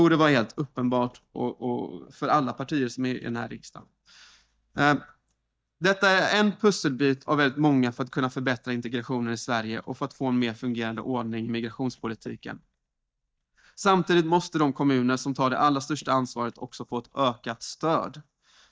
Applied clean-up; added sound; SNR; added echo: neural mask model DeepFilterNet 3.